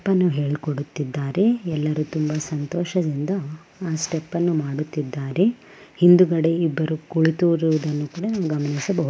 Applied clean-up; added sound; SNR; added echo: none; none; none; none.